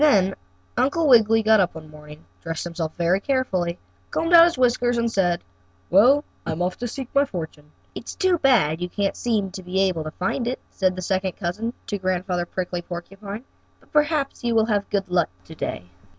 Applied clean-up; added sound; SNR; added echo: none; none; none; none.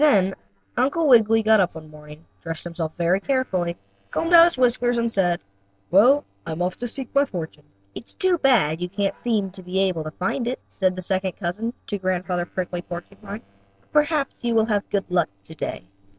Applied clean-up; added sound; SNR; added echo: neural separator model SepFormer DNS4.